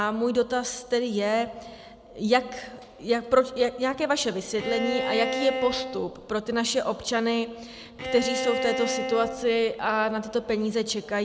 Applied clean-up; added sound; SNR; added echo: none; Bowed string instrument; 5 dB; none.